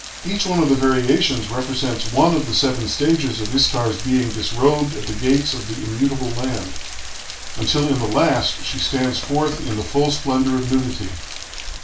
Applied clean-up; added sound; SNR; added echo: none; Rain; 13 dB; reverberation time 0.3 s.